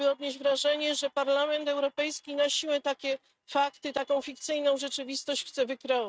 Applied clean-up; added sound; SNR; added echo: neural mask model RNNoise.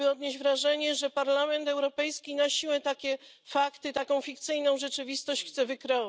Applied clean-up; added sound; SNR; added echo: none; none; none; none.